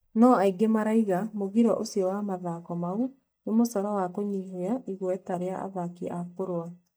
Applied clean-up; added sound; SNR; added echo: neural mask model DeepFilterNet 3.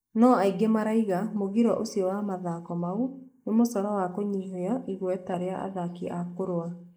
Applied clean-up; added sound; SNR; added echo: neural mask model Resemble Enhance denoiser.